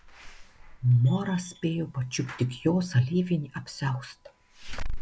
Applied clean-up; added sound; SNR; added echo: none; Slam / Alarm; 10 dB; none.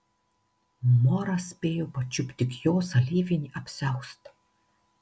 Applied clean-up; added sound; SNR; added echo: none; none; none; none.